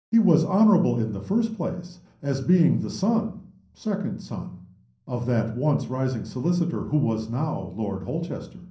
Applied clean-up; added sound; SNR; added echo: none; none; none; reverberation time 0.6 s.